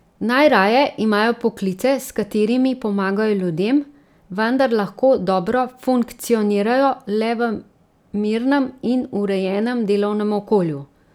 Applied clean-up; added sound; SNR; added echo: none; none; none; none.